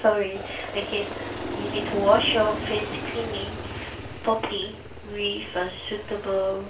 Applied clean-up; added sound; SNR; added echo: none; Aircraft; 7 dB; reverberation time 0.3 s.